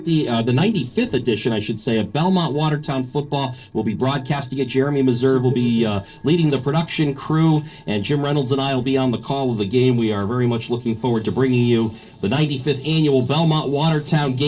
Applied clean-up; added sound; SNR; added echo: neural separator model SepFormer DNS4.